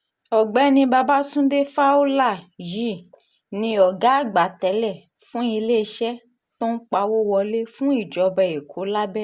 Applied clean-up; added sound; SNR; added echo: none; none; none; none.